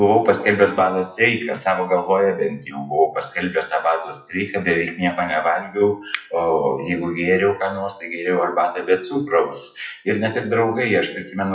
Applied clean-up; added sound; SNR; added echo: classical method WPE with log-MMSE.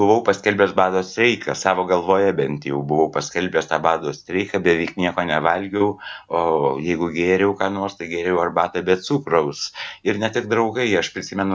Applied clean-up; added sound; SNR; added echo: none; none; none; none.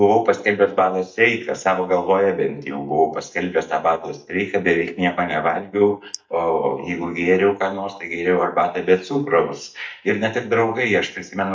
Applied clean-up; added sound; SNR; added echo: neural mask model DeepFilterNet 3.